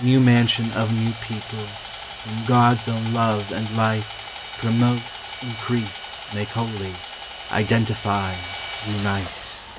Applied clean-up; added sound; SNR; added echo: none; Sawing; 11 dB; none.